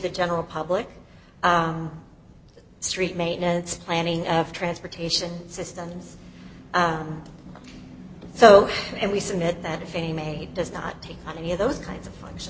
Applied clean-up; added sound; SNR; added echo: none; none; none; none.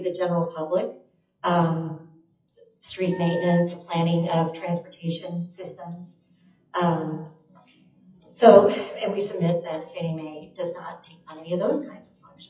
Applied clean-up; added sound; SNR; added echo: classical method WPE with log-MMSE.